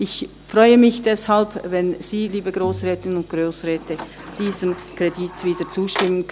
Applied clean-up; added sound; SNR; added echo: none; Sliding door; 13 dB; none.